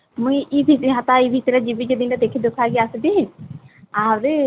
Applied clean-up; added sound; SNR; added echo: none; none; none; none.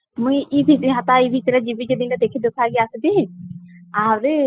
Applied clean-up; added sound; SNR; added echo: classical method spectral subtraction.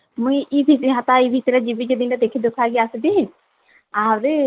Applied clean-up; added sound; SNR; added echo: neural mask model Resemble Enhance denoiser.